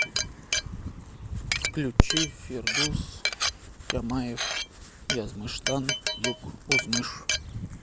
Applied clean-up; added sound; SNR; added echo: none; Glass; 0 dB; none.